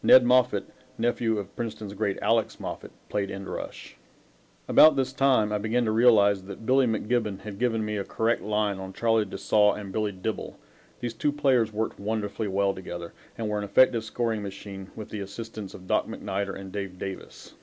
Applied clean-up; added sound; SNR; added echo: none; none; none; none.